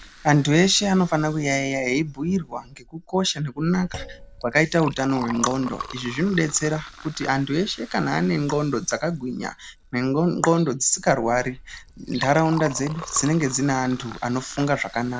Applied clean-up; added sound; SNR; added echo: none; Thump, thud + Liquid; 17 dB; none.